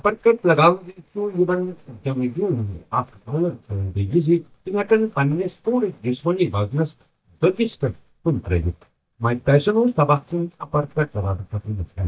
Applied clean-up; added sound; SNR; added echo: neural mask model DeepFilterNet 3.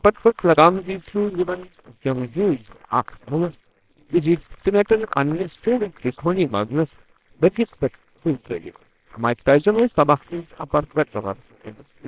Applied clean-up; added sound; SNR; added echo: neural separator model SepFormer WHAMR!.